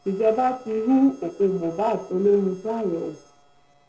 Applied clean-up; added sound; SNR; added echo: neural separator model SepFormer DNS4.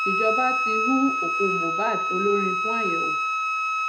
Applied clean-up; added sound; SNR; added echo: none; Wind instrument, woodwind instrument; -3 dB; reverberation time 0.4 s.